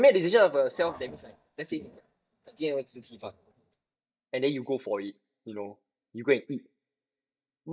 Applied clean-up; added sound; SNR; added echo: neural mask model DeepFilterNet 3.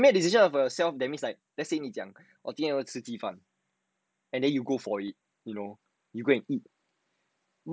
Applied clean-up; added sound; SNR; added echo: none; none; none; none.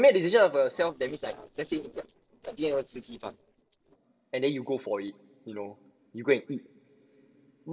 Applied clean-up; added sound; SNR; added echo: neural separator model SepFormer DNS4.